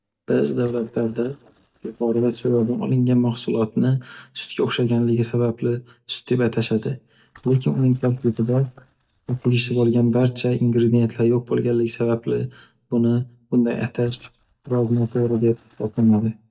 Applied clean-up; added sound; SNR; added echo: neural mask model DeepFilterNet 3.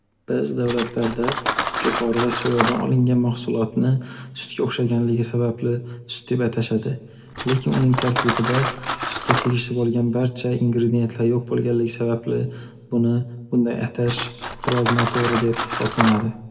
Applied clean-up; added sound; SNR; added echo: none; Cutlery, silverware; 6 dB; reverberation time 1.0 s.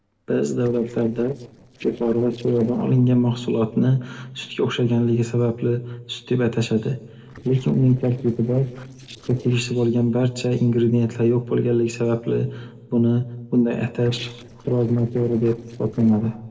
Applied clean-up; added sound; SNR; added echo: neural separator model SepFormer DNS4.